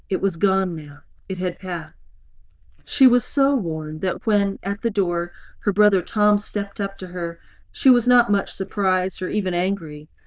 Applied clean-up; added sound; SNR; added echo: neural diffusion model UNIVERSE++.